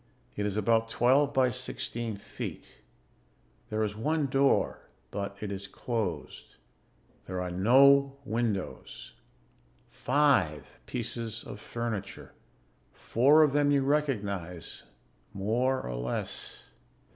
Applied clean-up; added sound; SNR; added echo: none; none; none; none.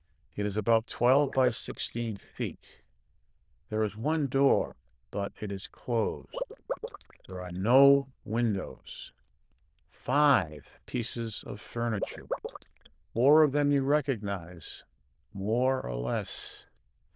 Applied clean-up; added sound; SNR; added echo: neural diffusion model UNIVERSE++.